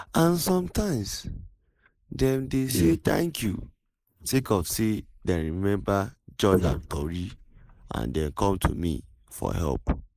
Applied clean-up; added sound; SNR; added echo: neural mask model Resemble Enhance denoiser.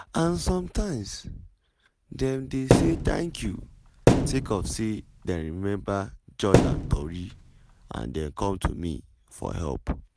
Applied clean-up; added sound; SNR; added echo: none; Thump, thud; -4 dB; none.